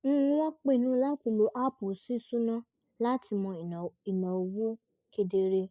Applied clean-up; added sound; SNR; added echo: neural mask model Resemble Enhance denoiser.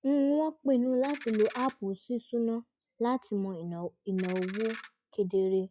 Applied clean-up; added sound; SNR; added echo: classical method log-MMSE.